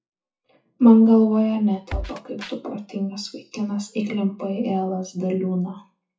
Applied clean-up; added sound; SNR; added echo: classical method WPE with log-MMSE.